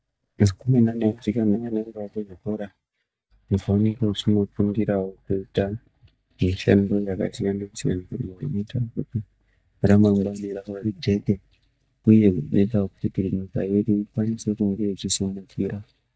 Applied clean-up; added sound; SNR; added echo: neural mask model DeepFilterNet 3.